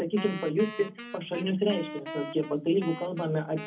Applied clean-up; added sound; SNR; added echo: none; Wind instrument, woodwind instrument; 12 dB; reverberation time 0.4 s.